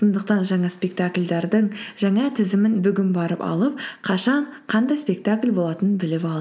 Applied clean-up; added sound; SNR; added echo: none; none; none; none.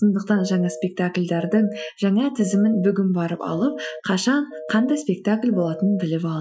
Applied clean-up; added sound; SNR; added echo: classical method Wiener filter.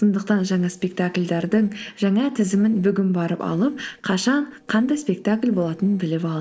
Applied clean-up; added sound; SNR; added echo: neural separator model SepFormer DNS4.